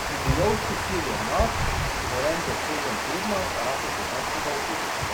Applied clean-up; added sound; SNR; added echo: none; Water; -4 dB; none.